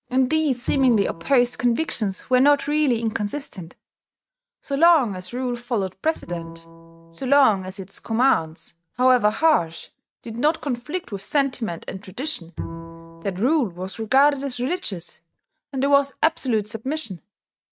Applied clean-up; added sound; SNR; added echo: neural mask model RNNoise.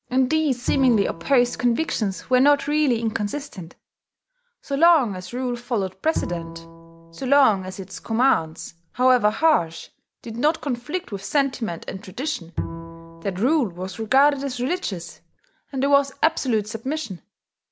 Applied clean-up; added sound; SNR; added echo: none; Bowed string instrument; 12 dB; none.